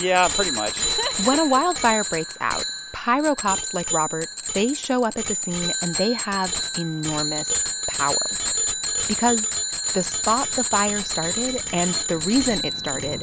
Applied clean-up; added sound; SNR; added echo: none; Bicycle bell; 1 dB; none.